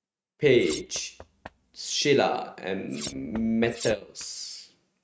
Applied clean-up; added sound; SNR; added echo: neural mask model RNNoise.